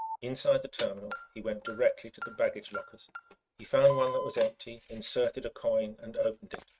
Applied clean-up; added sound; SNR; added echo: neural mask model RNNoise.